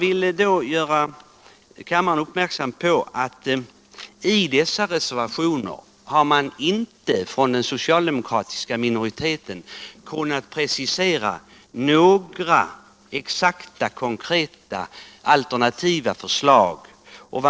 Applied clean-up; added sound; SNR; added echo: neural separator model SepFormer DNS4.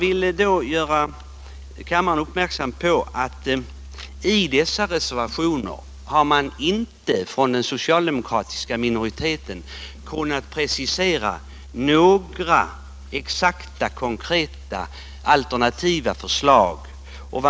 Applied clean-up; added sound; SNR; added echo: none; Musical instrument; 17 dB; none.